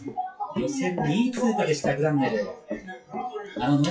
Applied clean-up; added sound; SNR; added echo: classical method WPE with log-MMSE.